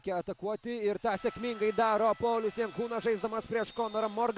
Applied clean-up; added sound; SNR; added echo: none; none; none; none.